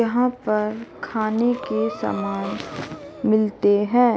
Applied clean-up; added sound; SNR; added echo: none; Breathing; 14 dB; none.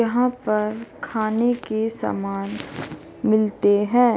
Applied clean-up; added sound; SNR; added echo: none; none; none; none.